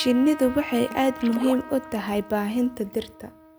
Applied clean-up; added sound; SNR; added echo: none; Trumpet + Water / Splash, splatter; 14 dB; none.